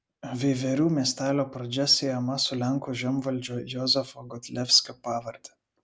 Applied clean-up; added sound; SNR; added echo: none; none; none; none.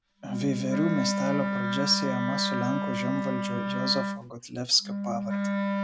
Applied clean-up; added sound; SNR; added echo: none; Wind instrument, woodwind instrument; 0 dB; none.